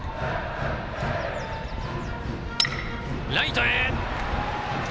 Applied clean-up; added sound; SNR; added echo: none; Wind / Bird; 6 dB; none.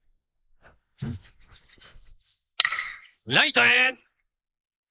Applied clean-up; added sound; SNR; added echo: neural mask model Resemble Enhance denoiser.